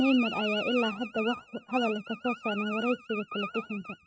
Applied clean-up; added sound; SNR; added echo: neural mask model RNNoise.